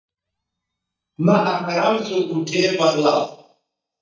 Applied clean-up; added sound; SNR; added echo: neural mask model DeepFilterNet 3.